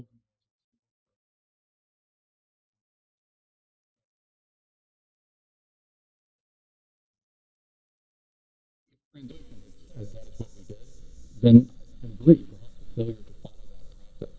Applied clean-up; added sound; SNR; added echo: neural mask model DeepFilterNet 3.